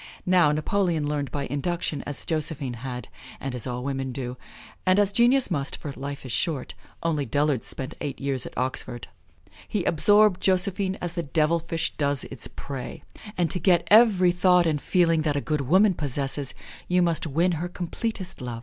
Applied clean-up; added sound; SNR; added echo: none; none; none; none.